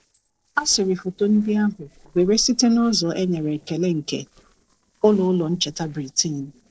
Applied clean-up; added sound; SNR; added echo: neural separator model SepFormer DNS4.